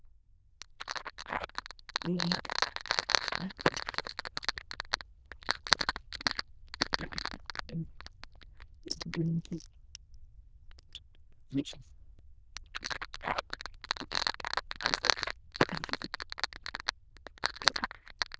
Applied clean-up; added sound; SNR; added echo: neural diffusion model UNIVERSE++.